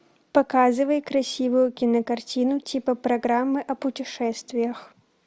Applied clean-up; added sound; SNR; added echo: none; none; none; none.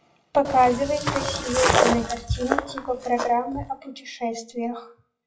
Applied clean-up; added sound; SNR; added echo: classical method WPE with log-MMSE.